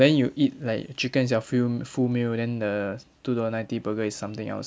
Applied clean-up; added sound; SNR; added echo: none; none; none; none.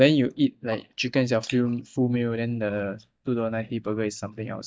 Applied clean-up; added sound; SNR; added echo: neural mask model DeepFilterNet 3.